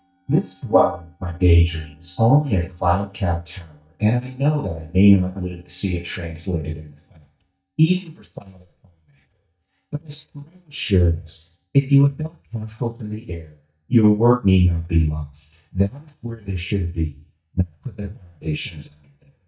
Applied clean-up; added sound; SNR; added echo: neural mask model DeepFilterNet 3.